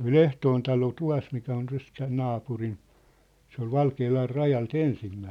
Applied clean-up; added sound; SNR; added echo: none; none; none; none.